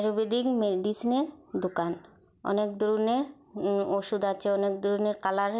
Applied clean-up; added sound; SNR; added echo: none; none; none; none.